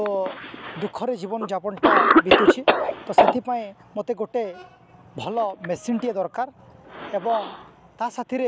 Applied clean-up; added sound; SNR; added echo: none; Cough; -4 dB; none.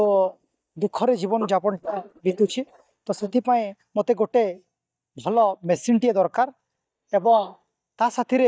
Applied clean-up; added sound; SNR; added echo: neural mask model DeepFilterNet 3.